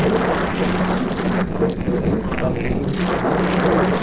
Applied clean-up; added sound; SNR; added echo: neural separator model SepFormer DNS4.